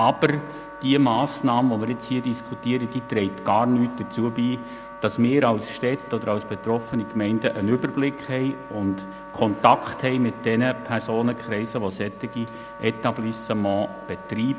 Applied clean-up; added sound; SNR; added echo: none; Wind instrument, woodwind instrument; 16 dB; none.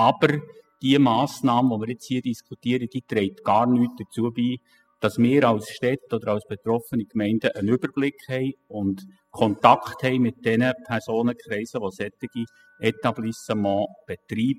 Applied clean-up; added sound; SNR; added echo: classical method spectral subtraction.